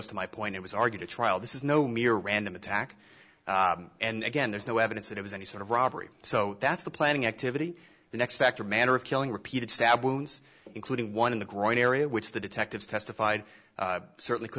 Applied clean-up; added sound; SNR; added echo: none; none; none; none.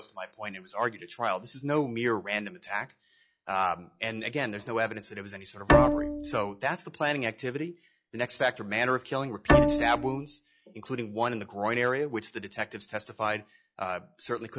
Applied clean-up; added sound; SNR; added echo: classical method log-MMSE.